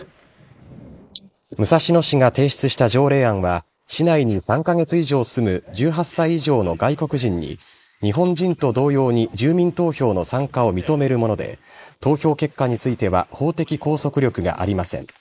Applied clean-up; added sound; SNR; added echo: neural mask model Resemble Enhance denoiser.